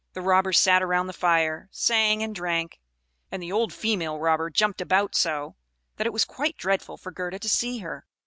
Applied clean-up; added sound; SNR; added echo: none; none; none; none.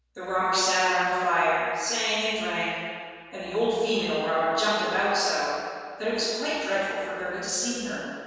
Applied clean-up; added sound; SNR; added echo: none; none; none; reverberation time 1.9 s.